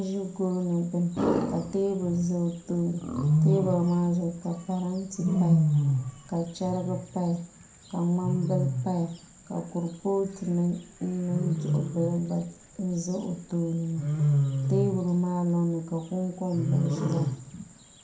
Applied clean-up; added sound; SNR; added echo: none; Wild animals; 1 dB; reverberation time 0.4 s.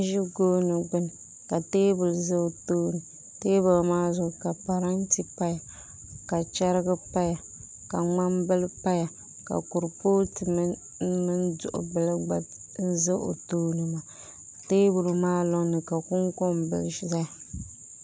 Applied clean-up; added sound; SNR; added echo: none; none; none; none.